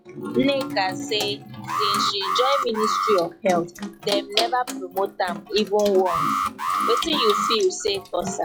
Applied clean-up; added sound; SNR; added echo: classical method log-MMSE.